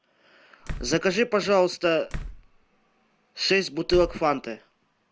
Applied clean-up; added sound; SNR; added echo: none; Slam; 13 dB; none.